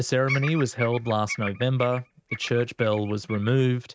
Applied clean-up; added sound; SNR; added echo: neural mask model RNNoise.